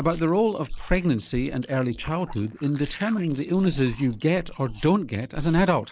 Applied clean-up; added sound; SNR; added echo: neural mask model Resemble Enhance denoiser.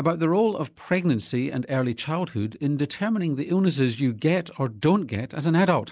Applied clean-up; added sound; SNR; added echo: none; none; none; none.